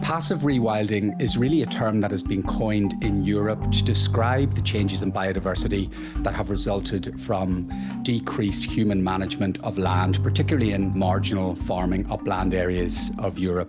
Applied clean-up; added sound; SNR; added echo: none; Bowed string instrument; 1 dB; none.